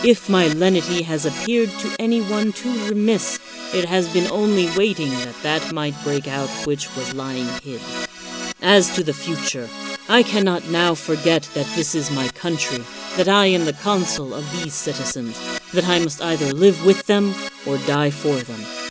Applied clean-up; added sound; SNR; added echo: none; Keyboard (musical); 11 dB; none.